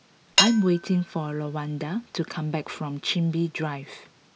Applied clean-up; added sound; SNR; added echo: none; Cutlery, silverware / Dishes, pots, and pans; 3 dB; none.